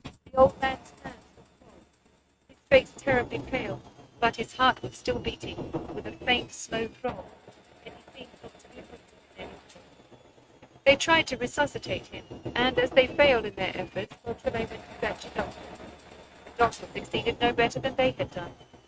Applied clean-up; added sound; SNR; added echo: neural mask model RNNoise.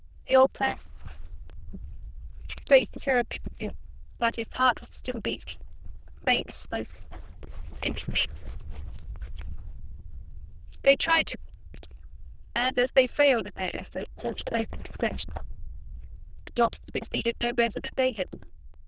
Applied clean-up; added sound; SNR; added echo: neural diffusion model UNIVERSE++.